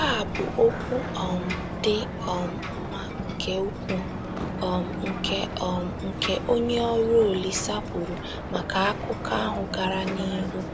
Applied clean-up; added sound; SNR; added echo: none; Ocean; 4 dB; none.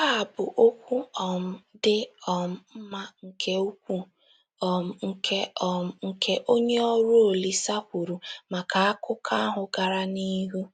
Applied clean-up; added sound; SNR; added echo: none; none; none; none.